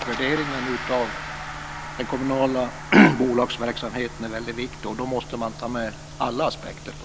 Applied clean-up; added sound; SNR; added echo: none; Gong; 13 dB; none.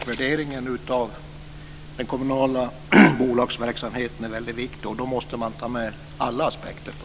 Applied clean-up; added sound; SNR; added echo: none; none; none; none.